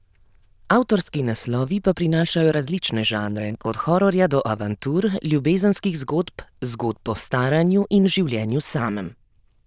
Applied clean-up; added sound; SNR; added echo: neural diffusion model UNIVERSE++.